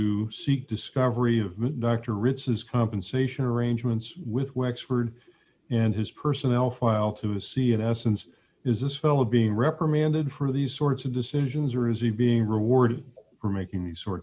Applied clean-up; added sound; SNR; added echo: none; none; none; none.